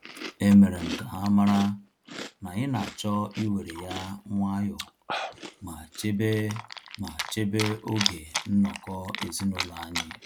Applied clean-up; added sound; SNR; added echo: none; Chewing, mastication; 10 dB; none.